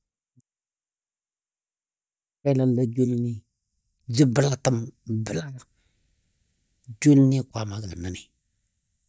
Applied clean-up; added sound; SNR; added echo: none; none; none; none.